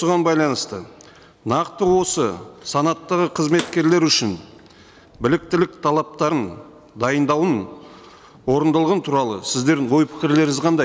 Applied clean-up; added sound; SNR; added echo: none; Bathtub (filling or washing) / Water / Splash, splatter; 18 dB; none.